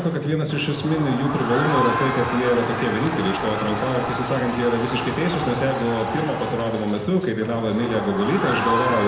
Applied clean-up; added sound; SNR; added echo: none; Crowd; 5 dB; reverberation time 0.7 s.